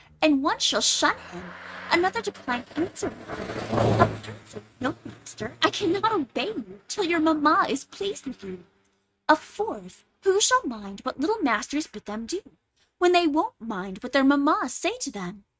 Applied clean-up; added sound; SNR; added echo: neural mask model RNNoise.